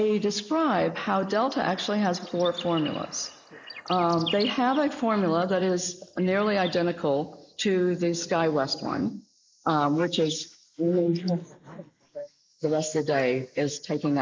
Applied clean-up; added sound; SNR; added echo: neural mask model Resemble Enhance denoiser.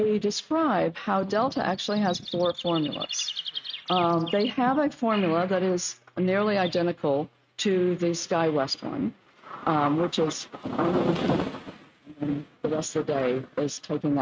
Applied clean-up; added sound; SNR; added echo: neural mask model RNNoise.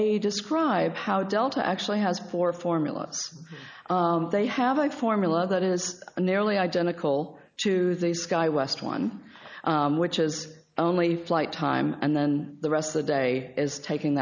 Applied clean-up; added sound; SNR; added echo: none; none; none; none.